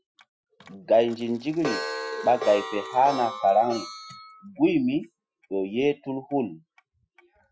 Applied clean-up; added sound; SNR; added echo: classical method Wiener filter.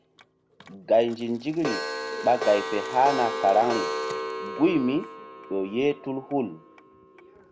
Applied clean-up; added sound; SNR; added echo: none; Clock; 8 dB; none.